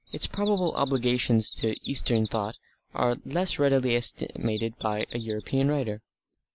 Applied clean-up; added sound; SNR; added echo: neural mask model Resemble Enhance denoiser.